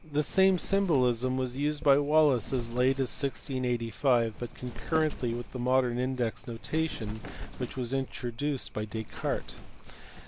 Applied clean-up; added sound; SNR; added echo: none; Wind; 11 dB; none.